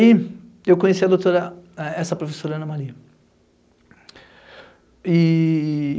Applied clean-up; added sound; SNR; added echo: none; none; none; none.